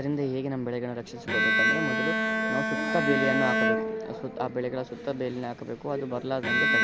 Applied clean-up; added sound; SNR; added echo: none; Bowed string instrument; -2 dB; none.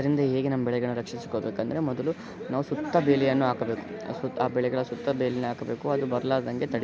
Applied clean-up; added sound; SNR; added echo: none; none; none; none.